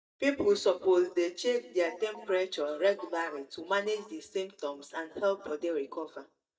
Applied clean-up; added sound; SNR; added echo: neural mask model DeepFilterNet 3.